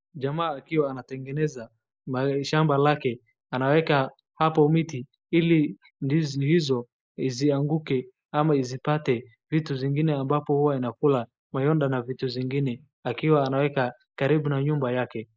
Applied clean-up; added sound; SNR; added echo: neural mask model Resemble Enhance denoiser.